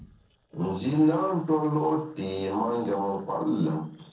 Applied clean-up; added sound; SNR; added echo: neural separator model SepFormer DNS4.